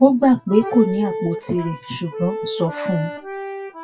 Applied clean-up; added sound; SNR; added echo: classical method WPE with log-MMSE.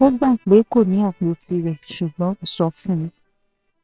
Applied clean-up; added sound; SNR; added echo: neural separator model SepFormer WHAMR!.